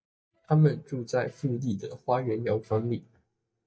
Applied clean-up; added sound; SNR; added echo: neural mask model DeepFilterNet 3.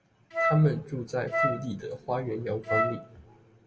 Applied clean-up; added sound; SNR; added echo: none; Wind instrument, woodwind instrument; 0 dB; reverberation time 1.4 s.